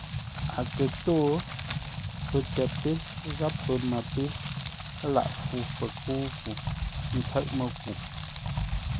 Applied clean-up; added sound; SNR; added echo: none; Rain; 1 dB; none.